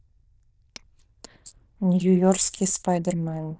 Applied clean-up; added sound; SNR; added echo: neural diffusion model UNIVERSE++.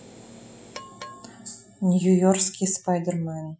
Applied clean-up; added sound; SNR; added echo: classical method Wiener filter.